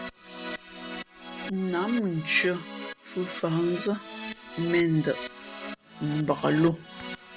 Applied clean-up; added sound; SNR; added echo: none; Keyboard (musical); 10 dB; none.